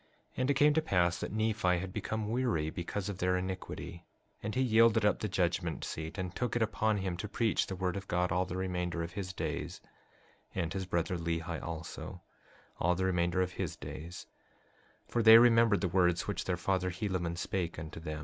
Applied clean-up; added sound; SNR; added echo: none; none; none; none.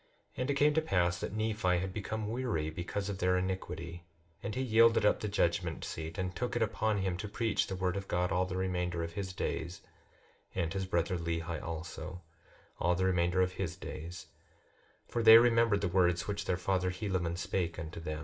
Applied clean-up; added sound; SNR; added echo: none; none; none; reverberation time 0.4 s.